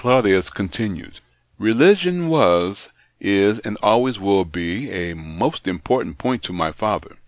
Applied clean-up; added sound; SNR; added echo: none; none; none; none.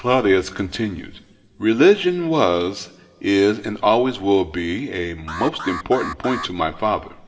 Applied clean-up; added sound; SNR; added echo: none; Alarm; 11 dB; reverberation time 1.0 s.